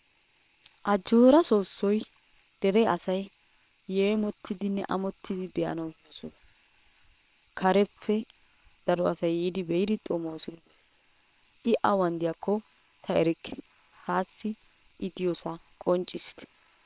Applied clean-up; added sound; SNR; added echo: neural separator model SepFormer WHAM!.